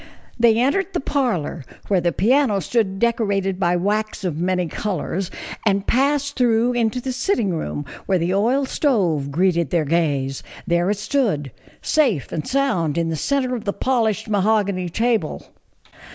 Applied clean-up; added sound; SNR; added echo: none; none; none; none.